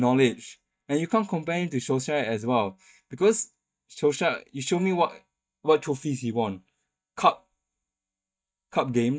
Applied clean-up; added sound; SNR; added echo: neural mask model DeepFilterNet 3.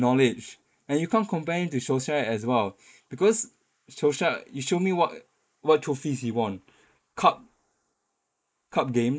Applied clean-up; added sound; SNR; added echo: neural mask model Resemble Enhance denoiser.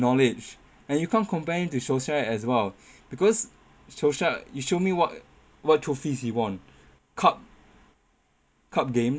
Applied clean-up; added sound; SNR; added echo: none; none; none; none.